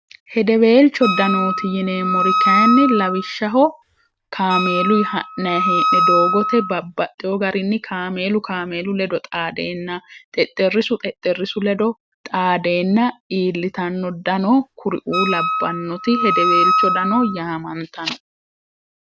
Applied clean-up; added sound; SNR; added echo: none; Wind instrument, woodwind instrument; 0 dB; none.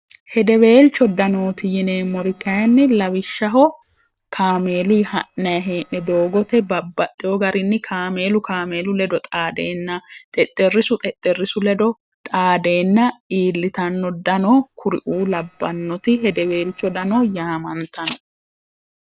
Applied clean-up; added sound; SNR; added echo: neural separator model SepFormer DNS4.